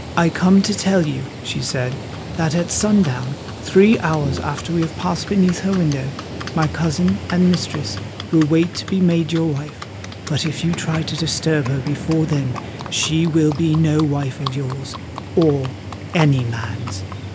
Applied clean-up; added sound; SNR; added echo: none; Brass instrument + Livestock, farm animals, working animals; 10 dB; none.